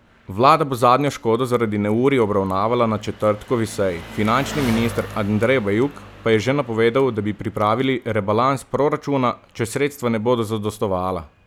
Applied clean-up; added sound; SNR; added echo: none; Engine; 18 dB; none.